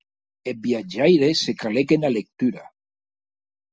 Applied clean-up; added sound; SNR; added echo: none; none; none; none.